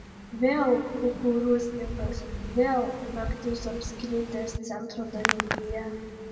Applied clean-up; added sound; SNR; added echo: none; Hands; 7 dB; reverberation time 1.9 s.